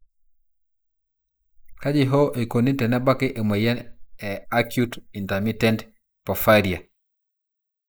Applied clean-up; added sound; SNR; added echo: neural mask model Resemble Enhance denoiser.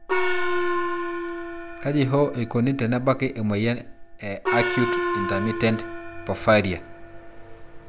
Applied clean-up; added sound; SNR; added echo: none; Gong; 4 dB; none.